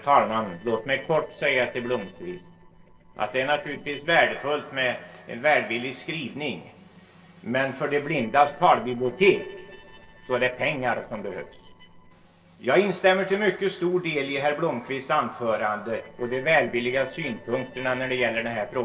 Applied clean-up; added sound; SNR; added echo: neural separator model SepFormer DNS4.